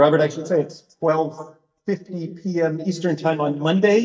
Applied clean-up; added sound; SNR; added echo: neural mask model DeepFilterNet 3.